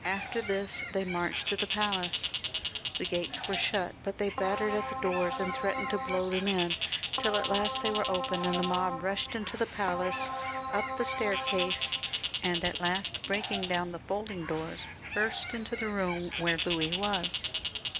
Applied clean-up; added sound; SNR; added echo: none; Keyboard (musical) + Bird; 2 dB; none.